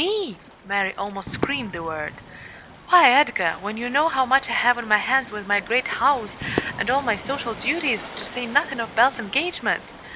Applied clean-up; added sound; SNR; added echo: none; Waves, surf + Crowd / Fireworks; 13 dB; none.